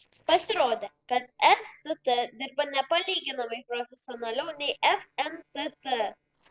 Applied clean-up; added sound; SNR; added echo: neural separator model SepFormer DNS4.